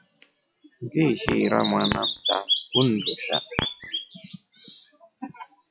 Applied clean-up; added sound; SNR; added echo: classical method log-MMSE.